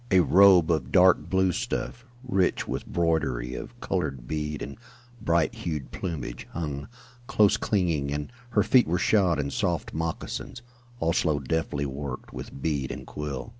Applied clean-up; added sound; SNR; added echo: none; none; none; none.